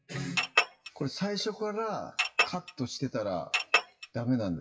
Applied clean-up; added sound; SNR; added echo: classical method WPE with log-MMSE.